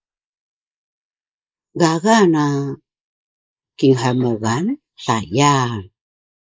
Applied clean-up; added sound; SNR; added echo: neural mask model Resemble Enhance denoiser.